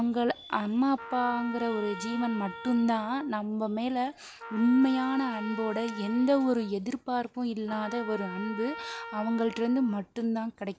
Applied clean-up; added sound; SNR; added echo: none; Trumpet; 13 dB; none.